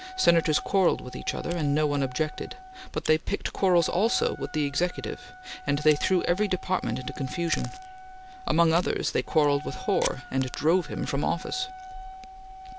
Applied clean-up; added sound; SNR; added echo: none; Fire + Wind instrument, woodwind instrument; 14 dB; none.